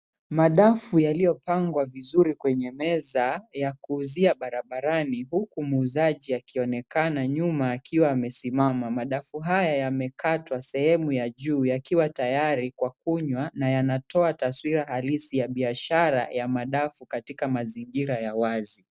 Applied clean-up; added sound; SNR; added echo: none; none; none; none.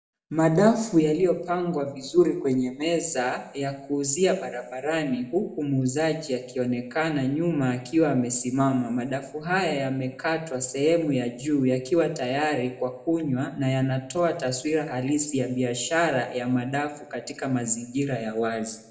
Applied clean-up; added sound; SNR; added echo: none; none; none; reverberation time 0.7 s.